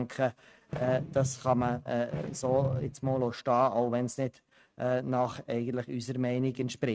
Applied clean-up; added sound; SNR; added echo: neural mask model RNNoise.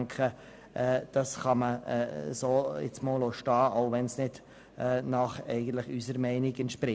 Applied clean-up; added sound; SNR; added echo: none; none; none; none.